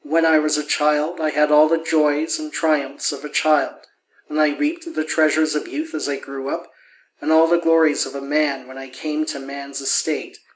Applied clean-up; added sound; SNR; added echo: none; none; none; none.